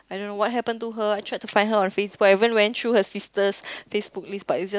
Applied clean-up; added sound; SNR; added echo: none; none; none; none.